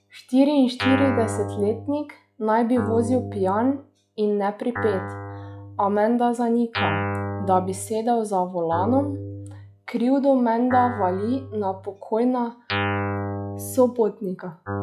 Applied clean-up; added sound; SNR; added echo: classical method log-MMSE.